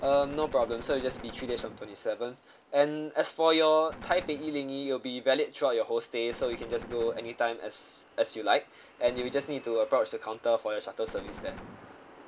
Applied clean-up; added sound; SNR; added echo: none; Gunshot, gunfire; 18 dB; none.